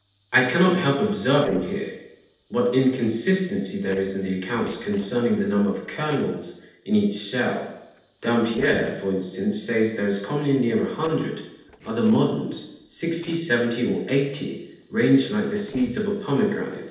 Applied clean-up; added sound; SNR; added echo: neural separator model SepFormer DNS4.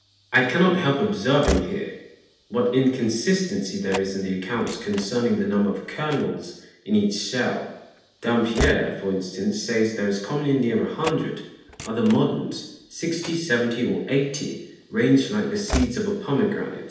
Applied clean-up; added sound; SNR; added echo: none; Slam / Train; 13 dB; reverberation time 0.8 s.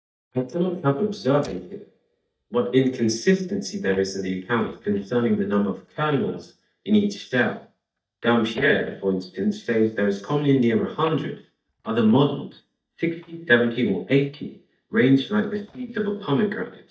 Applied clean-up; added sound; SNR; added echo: neural mask model DeepFilterNet 3.